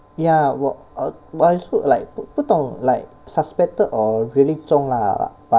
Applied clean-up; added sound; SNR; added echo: none; none; none; none.